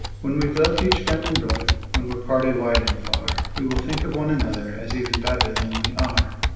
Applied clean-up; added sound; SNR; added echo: none; Computer keyboard; 0 dB; reverberation time 0.9 s.